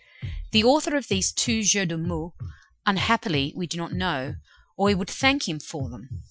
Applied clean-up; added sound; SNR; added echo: classical method Wiener filter.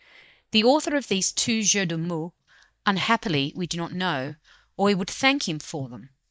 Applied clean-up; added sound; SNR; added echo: neural mask model DeepFilterNet 3.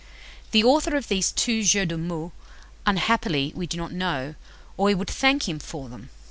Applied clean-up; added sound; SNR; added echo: none; none; none; none.